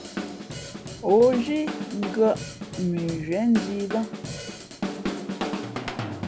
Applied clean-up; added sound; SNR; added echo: none; Drum / Drum kit; 7 dB; none.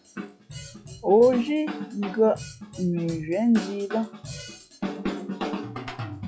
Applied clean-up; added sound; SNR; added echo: classical method log-MMSE.